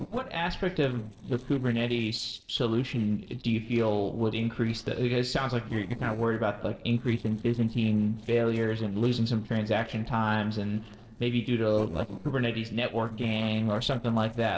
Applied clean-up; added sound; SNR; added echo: neural separator model SepFormer DNS4.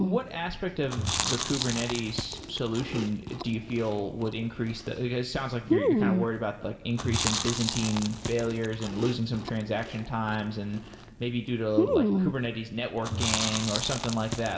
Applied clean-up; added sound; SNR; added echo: none; Chewing, mastication; 2 dB; reverberation time 2.9 s.